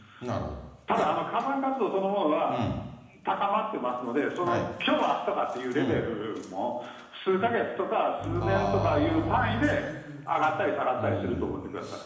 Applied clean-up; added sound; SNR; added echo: none; Bowed string instrument; 5 dB; reverberation time 1.0 s.